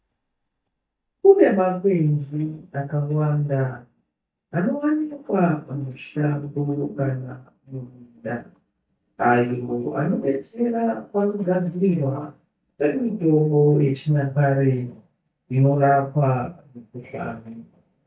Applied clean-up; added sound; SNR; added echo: neural mask model DeepFilterNet 3.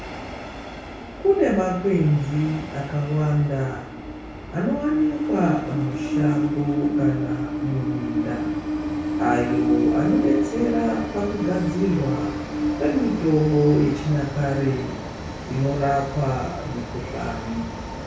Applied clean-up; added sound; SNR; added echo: none; Train; 3 dB; reverberation time 0.5 s.